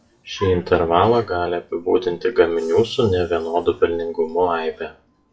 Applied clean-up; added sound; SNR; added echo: classical method WPE with log-MMSE.